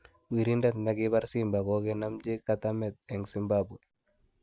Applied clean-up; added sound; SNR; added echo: none; none; none; none.